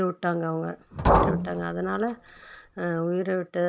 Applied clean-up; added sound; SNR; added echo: none; Liquid; -1 dB; none.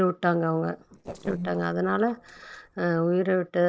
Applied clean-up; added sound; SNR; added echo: neural separator model SepFormer DNS4.